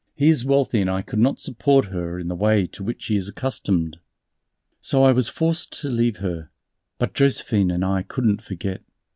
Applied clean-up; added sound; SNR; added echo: none; none; none; none.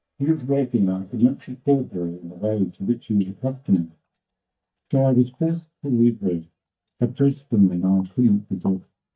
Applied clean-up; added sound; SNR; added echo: neural mask model DeepFilterNet 3.